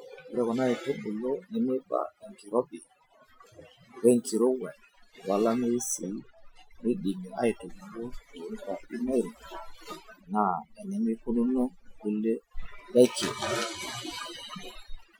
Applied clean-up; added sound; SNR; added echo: classical method Wiener filter.